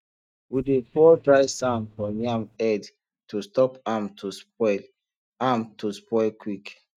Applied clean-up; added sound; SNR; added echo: neural mask model DeepFilterNet 3.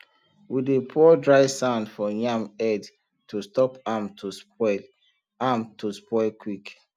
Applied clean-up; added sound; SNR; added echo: none; none; none; none.